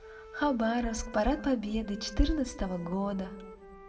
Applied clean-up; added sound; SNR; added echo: none; Wind instrument, woodwind instrument; 18 dB; reverberation time 1.6 s.